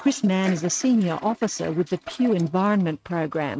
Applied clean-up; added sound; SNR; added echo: neural mask model RNNoise.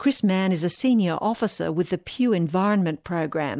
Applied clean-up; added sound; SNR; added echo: none; none; none; none.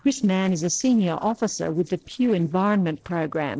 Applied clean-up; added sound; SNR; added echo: neural separator model SepFormer DNS4.